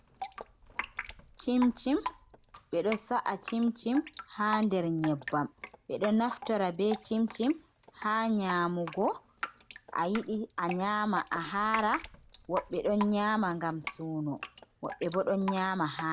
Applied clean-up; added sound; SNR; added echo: none; Drip; 13 dB; none.